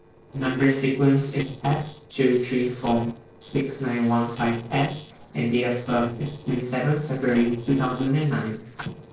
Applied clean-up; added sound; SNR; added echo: neural separator model SepFormer DNS4.